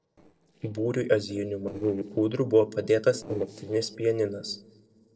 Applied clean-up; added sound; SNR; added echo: neural separator model SepFormer DNS4.